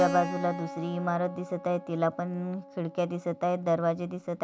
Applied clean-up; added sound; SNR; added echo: none; Keyboard (musical); 11 dB; none.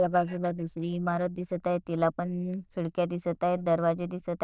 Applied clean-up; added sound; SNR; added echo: neural diffusion model UNIVERSE++.